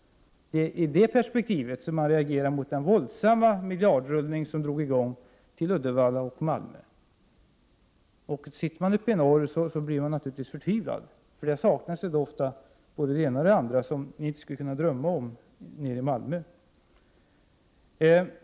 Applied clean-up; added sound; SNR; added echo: none; none; none; none.